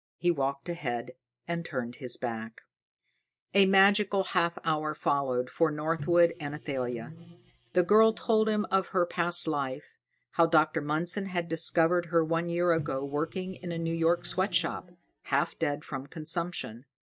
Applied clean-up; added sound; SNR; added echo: neural mask model DeepFilterNet 3.